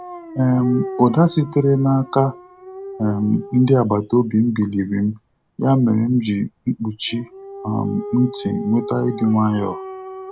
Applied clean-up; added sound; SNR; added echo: none; Dog; 15 dB; none.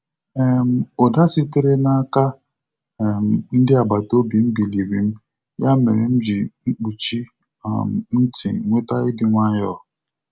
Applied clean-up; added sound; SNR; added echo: none; none; none; none.